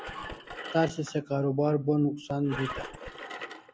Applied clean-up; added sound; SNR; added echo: none; Engine; 12 dB; none.